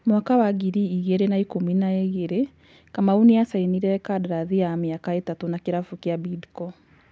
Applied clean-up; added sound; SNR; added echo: none; none; none; none.